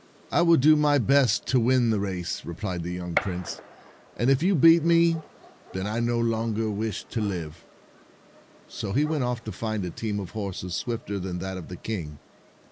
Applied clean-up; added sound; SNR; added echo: none; Gunshot, gunfire; 18 dB; none.